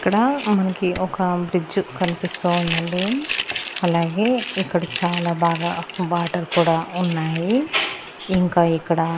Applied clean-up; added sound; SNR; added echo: none; Crumpling, crinkling; 5 dB; none.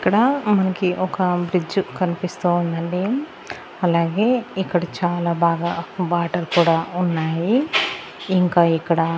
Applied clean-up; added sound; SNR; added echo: none; none; none; none.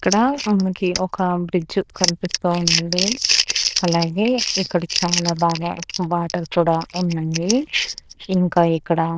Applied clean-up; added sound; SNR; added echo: neural diffusion model UNIVERSE++.